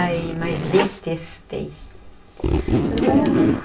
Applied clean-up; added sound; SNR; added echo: none; Zipper (clothing); -2 dB; reverberation time 0.2 s.